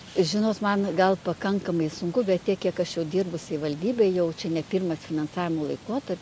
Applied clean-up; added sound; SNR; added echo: none; none; none; none.